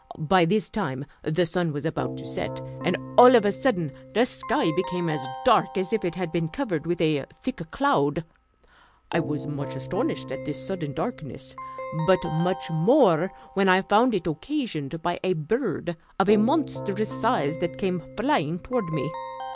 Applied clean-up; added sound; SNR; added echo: none; Keyboard (musical); 13 dB; none.